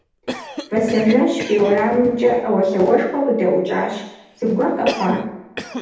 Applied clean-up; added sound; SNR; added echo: none; Cough; 13 dB; reverberation time 0.8 s.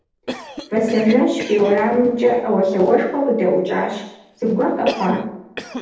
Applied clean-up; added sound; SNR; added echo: neural separator model SepFormer DNS4.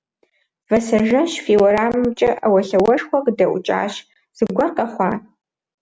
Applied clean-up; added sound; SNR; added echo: none; none; none; none.